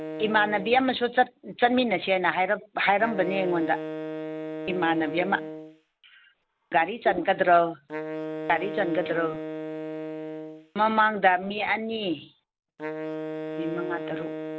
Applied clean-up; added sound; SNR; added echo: none; Wind instrument, woodwind instrument; 10 dB; none.